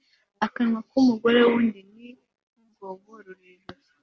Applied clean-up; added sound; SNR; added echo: none; none; none; none.